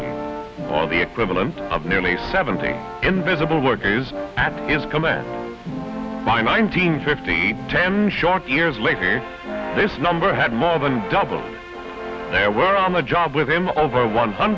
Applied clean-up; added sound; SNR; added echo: none; none; none; none.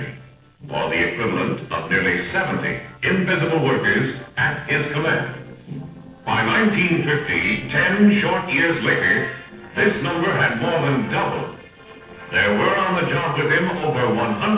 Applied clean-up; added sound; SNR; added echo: neural separator model SepFormer DNS4.